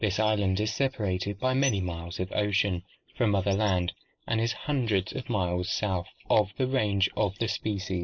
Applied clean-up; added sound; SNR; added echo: neural mask model Resemble Enhance denoiser.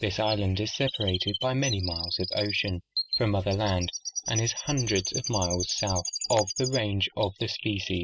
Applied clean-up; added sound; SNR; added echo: classical method spectral subtraction.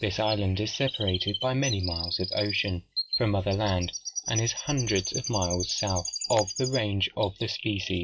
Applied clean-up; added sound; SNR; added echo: classical method log-MMSE.